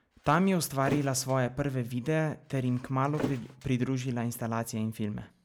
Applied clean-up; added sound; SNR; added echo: none; Thump, thud; 12 dB; none.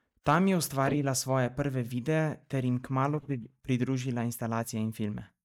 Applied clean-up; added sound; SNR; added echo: neural mask model DeepFilterNet 3.